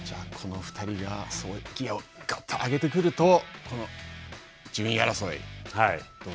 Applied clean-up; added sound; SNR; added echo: none; none; none; none.